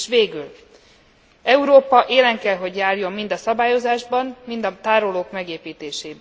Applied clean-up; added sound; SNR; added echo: none; none; none; none.